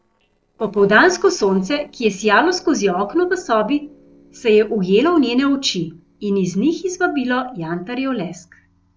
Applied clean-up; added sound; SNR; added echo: neural separator model SepFormer DNS4.